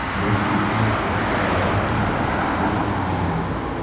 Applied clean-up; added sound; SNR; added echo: none; Motor vehicle (road); -4 dB; reverberation time 1.1 s.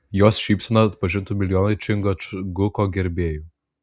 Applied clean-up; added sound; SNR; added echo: none; none; none; none.